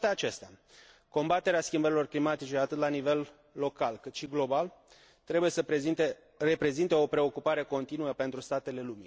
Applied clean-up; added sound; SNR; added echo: none; none; none; none.